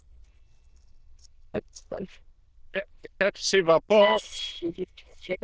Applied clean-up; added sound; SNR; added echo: neural diffusion model UNIVERSE++.